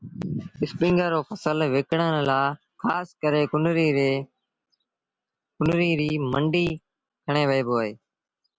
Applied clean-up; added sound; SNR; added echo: none; none; none; none.